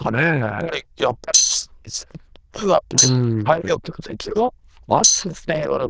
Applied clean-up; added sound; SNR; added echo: neural diffusion model UNIVERSE++.